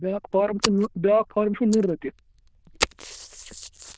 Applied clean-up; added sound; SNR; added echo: neural diffusion model UNIVERSE++.